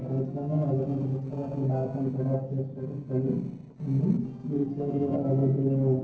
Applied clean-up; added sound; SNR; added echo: neural separator model SepFormer DNS4.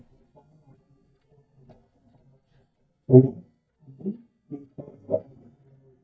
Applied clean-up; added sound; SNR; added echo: neural mask model DeepFilterNet 3.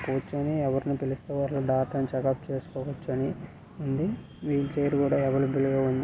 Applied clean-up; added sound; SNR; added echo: none; none; none; none.